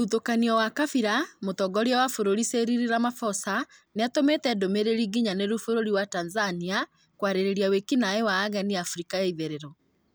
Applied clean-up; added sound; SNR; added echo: none; none; none; none.